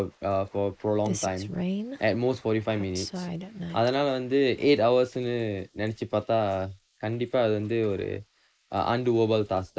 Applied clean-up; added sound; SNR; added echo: neural mask model Resemble Enhance denoiser.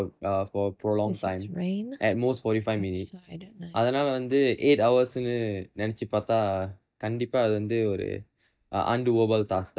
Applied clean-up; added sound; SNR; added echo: neural mask model DeepFilterNet 3.